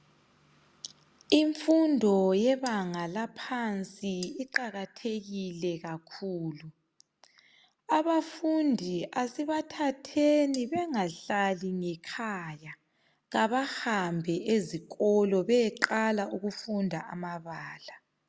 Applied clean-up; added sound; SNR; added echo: none; Cutlery, silverware; 18 dB; none.